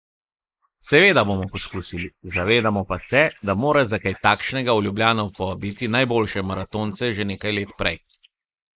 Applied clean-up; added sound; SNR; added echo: neural mask model Resemble Enhance denoiser.